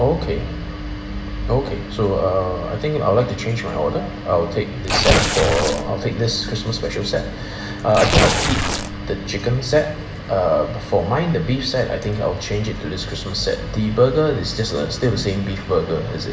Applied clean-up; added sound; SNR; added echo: none; Tearing; 0 dB; reverberation time 0.8 s.